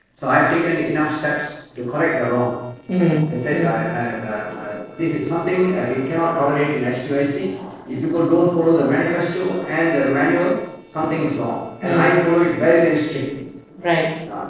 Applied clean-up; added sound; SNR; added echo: neural separator model SepFormer DNS4.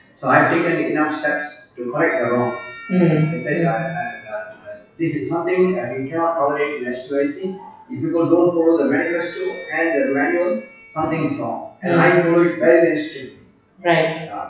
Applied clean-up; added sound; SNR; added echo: classical method WPE with log-MMSE.